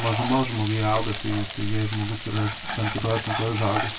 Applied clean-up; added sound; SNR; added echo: none; Frying (food); 3 dB; reverberation time 0.2 s.